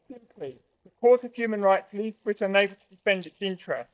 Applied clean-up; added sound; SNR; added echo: neural mask model DeepFilterNet 3.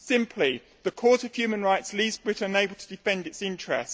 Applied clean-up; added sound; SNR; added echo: none; none; none; none.